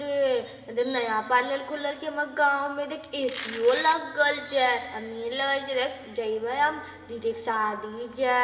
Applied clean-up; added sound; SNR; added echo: none; Domestic sounds, home sounds; 11 dB; reverberation time 2.8 s.